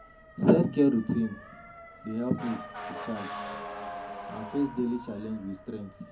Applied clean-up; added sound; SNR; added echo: none; Motor vehicle (road) / Siren; 12 dB; reverberation time 0.4 s.